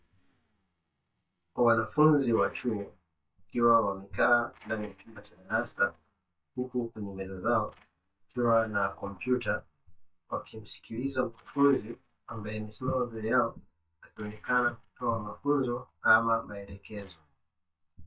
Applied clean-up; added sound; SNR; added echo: neural mask model DeepFilterNet 3.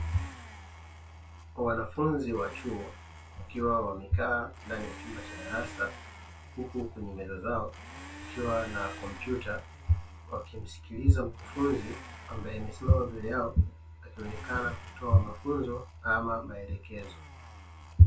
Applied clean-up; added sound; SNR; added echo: none; Domestic sounds, home sounds; 19 dB; reverberation time 0.2 s.